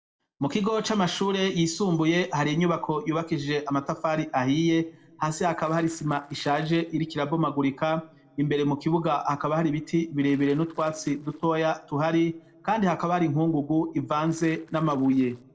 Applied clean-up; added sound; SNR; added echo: neural separator model SepFormer DNS4.